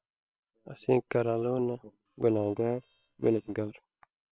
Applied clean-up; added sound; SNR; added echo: neural separator model SepFormer WHAM!.